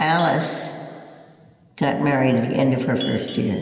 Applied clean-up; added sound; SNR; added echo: none; Livestock, farm animals, working animals; 20 dB; reverberation time 2.9 s.